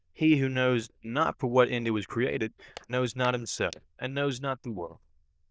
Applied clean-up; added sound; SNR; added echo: neural diffusion model UNIVERSE++.